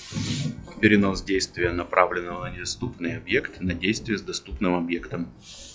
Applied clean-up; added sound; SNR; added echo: classical method log-MMSE.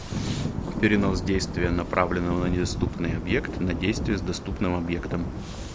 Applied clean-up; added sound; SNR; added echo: none; Thunder / Rain; 4 dB; none.